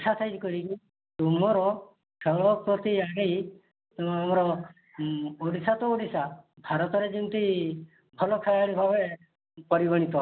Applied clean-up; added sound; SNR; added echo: none; none; none; none.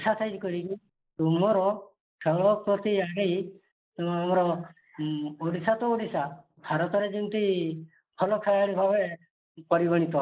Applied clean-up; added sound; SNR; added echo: neural mask model Resemble Enhance denoiser.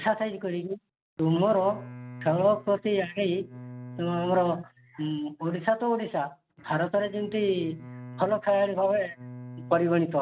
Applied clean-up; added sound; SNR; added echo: neural mask model RNNoise.